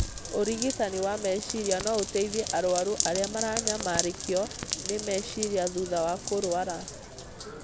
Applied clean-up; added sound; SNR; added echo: none; Rain; 5 dB; none.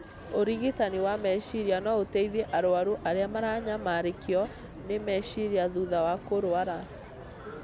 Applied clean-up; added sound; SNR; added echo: none; none; none; none.